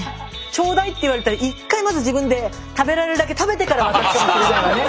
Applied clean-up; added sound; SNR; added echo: none; none; none; none.